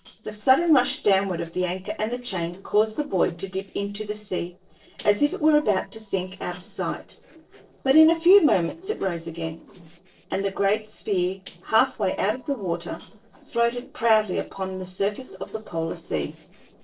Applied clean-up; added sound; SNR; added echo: neural separator model SepFormer DNS4.